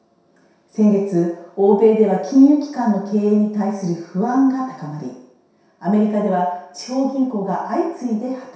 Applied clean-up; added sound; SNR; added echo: none; none; none; reverberation time 0.7 s.